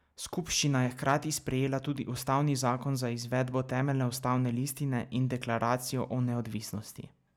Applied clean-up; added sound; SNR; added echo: none; none; none; none.